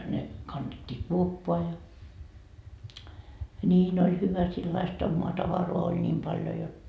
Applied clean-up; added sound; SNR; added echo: none; none; none; none.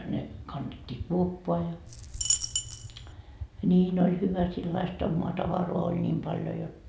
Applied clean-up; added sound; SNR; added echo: none; Coin (dropping); 2 dB; none.